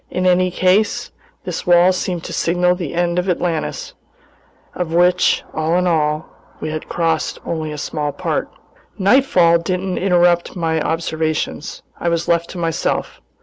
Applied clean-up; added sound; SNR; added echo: none; none; none; none.